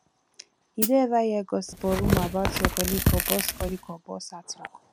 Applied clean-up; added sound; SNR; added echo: none; Tearing + Hi-hat; -1 dB; none.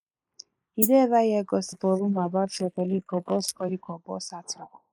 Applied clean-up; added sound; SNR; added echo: neural mask model Resemble Enhance denoiser.